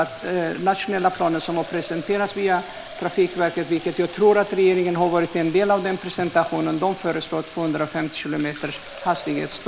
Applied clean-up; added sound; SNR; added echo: none; Fill (with liquid); 17 dB; none.